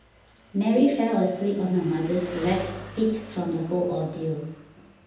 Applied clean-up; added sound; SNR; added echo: none; Engine; 18 dB; reverberation time 0.9 s.